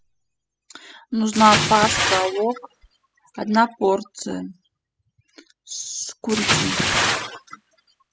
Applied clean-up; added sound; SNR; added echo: classical method spectral subtraction.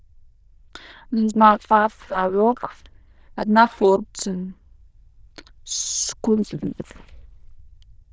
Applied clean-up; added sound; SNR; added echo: neural diffusion model UNIVERSE++.